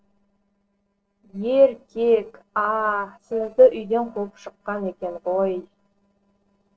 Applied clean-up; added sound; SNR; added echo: neural separator model SepFormer DNS4.